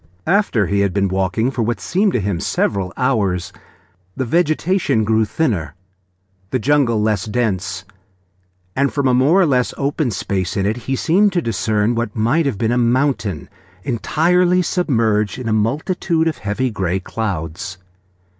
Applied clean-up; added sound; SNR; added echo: none; none; none; none.